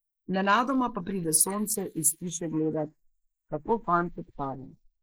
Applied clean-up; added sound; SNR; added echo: neural mask model Resemble Enhance denoiser.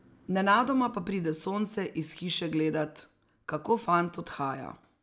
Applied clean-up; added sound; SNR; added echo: none; none; none; none.